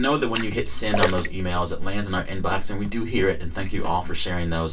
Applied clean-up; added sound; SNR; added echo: none; Splash, splatter; 8 dB; reverberation time 0.2 s.